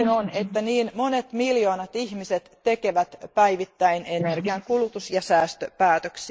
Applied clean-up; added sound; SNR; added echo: neural mask model Resemble Enhance denoiser.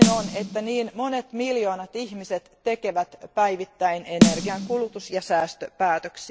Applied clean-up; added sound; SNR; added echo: none; Snare drum; -2 dB; none.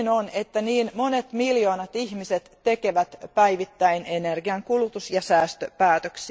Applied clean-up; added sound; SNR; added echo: none; none; none; none.